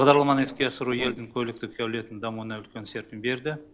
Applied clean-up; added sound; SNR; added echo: neural separator model SepFormer DNS4.